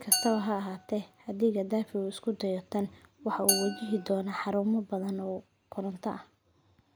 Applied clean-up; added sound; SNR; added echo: none; Glass; 5 dB; none.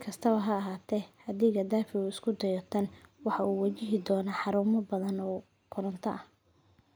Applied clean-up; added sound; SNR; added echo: none; none; none; none.